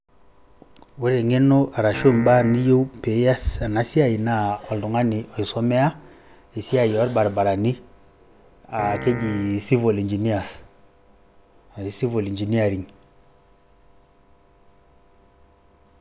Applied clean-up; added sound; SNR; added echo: none; Piano; 10 dB; none.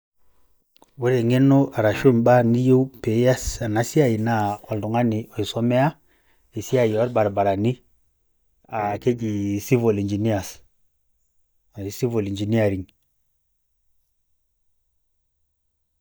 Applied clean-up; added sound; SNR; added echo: neural mask model DeepFilterNet 3.